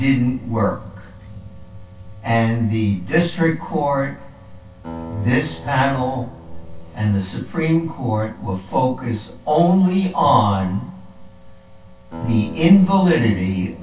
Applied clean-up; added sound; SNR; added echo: none; Acoustic guitar; 20 dB; reverberation time 0.2 s.